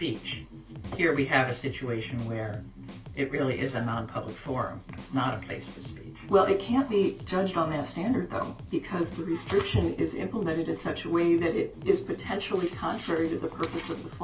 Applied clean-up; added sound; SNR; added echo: none; Drum kit; 14 dB; reverberation time 0.2 s.